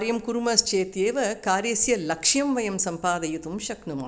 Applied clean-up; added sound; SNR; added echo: none; none; none; none.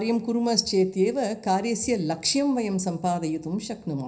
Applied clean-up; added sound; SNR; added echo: none; none; none; reverberation time 0.4 s.